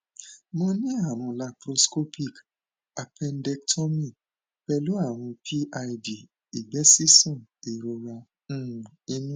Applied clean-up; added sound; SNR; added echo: none; none; none; none.